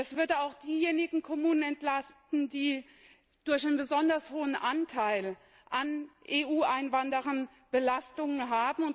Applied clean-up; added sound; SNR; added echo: none; none; none; none.